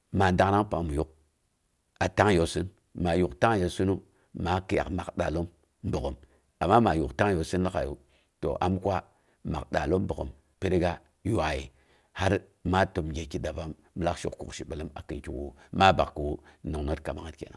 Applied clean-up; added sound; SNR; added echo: none; none; none; none.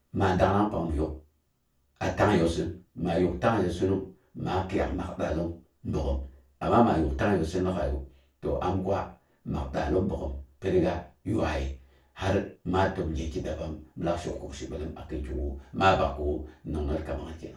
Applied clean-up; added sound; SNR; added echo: none; none; none; reverberation time 0.3 s.